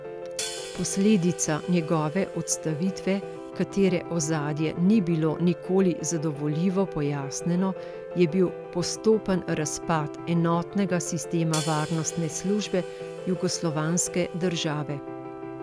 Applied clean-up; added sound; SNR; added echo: none; Hi-hat + Piano; 10 dB; none.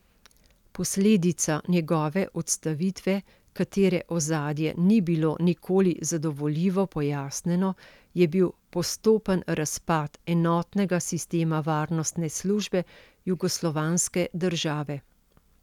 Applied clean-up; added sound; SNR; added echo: none; none; none; none.